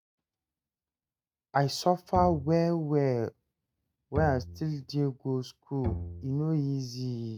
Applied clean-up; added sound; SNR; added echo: neural mask model RNNoise.